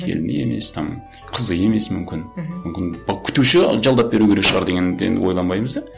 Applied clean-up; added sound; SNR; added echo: none; Explosion; 11 dB; none.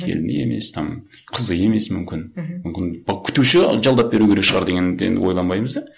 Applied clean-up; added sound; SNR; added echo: neural mask model Resemble Enhance denoiser.